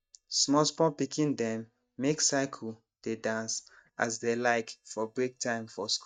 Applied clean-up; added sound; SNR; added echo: neural mask model DeepFilterNet 3.